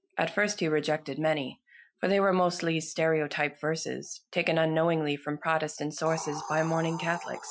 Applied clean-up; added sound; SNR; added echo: classical method Wiener filter.